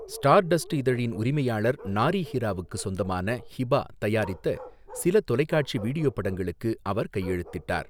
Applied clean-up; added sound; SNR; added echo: none; Bark; 20 dB; none.